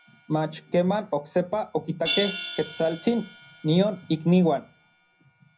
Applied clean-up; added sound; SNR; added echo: none; Hi-hat; 12 dB; reverberation time 0.5 s.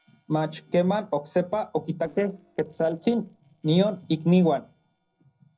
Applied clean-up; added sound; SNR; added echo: neural separator model SepFormer DNS4.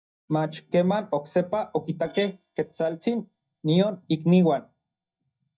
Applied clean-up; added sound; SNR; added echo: neural mask model DeepFilterNet 3.